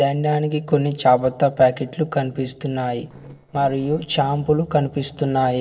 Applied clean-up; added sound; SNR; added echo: neural separator model SepFormer DNS4.